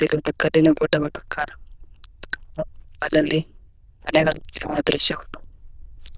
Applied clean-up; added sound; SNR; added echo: neural diffusion model UNIVERSE++.